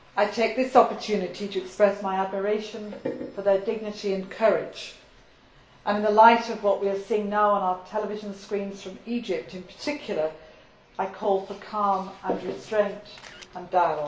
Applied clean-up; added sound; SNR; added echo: none; Camera; 20 dB; reverberation time 0.4 s.